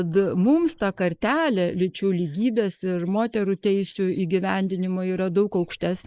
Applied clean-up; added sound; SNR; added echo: neural mask model Resemble Enhance denoiser.